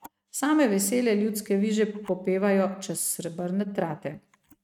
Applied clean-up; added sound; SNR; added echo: neural mask model RNNoise.